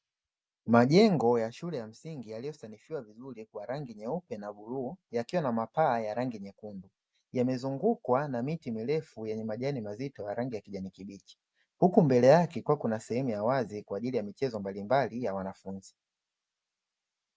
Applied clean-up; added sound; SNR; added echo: none; none; none; none.